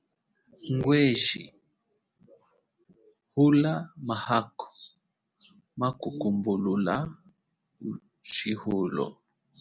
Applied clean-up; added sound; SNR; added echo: none; none; none; none.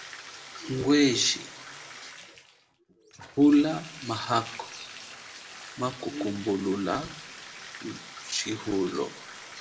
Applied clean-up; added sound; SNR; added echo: none; Bathtub (filling or washing); 15 dB; reverberation time 0.5 s.